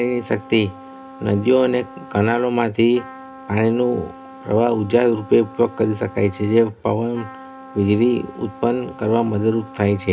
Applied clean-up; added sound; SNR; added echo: none; Trumpet; 19 dB; reverberation time 0.3 s.